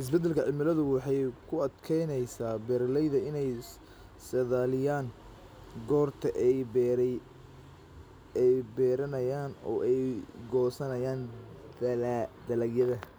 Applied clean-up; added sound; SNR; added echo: none; none; none; none.